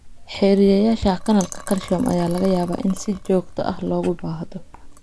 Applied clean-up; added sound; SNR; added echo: none; Liquid; 13 dB; none.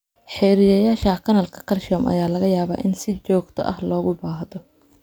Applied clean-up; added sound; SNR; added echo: none; none; none; none.